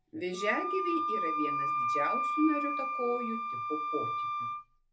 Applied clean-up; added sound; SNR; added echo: none; Wind instrument, woodwind instrument; -2 dB; reverberation time 0.3 s.